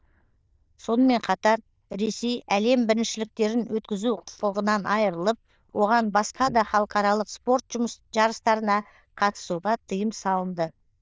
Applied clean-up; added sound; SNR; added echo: neural diffusion model UNIVERSE++.